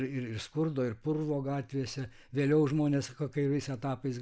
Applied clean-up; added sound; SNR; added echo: none; none; none; none.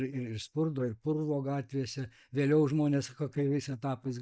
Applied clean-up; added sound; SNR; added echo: neural mask model DeepFilterNet 3.